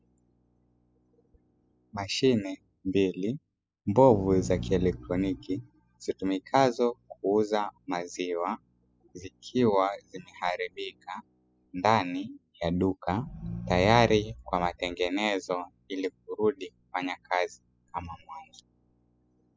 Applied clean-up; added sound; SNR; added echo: classical method spectral subtraction.